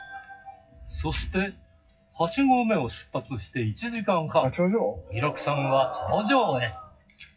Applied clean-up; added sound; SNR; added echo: classical method WPE with log-MMSE.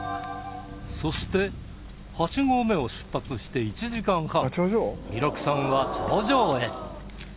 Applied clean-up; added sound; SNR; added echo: none; none; none; none.